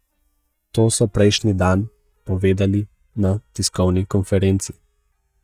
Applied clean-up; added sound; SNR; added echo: neural mask model DeepFilterNet 3.